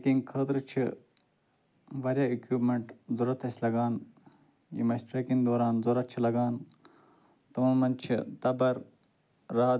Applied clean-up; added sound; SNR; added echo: none; none; none; none.